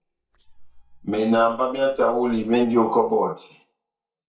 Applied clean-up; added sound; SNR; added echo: neural mask model DeepFilterNet 3.